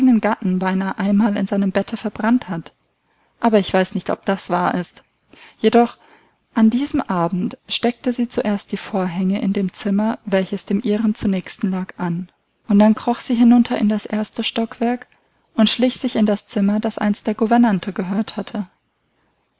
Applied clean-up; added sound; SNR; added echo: none; none; none; none.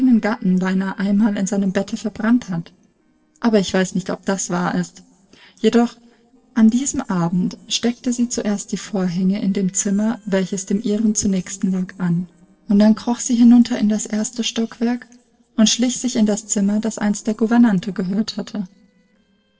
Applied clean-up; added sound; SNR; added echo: neural separator model SepFormer DNS4.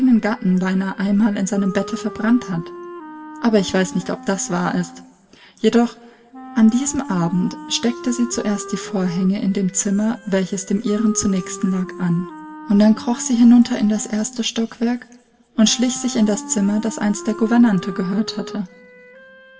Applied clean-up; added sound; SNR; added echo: none; Wind instrument, woodwind instrument; 16 dB; reverberation time 1.5 s.